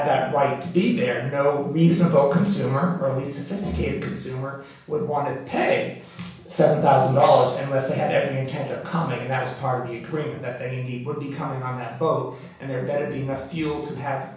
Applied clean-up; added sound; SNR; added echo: none; none; none; reverberation time 0.7 s.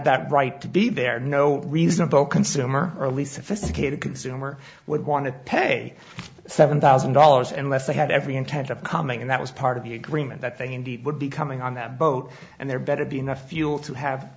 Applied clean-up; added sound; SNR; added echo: none; none; none; none.